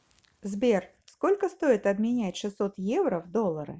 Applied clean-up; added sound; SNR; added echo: none; none; none; none.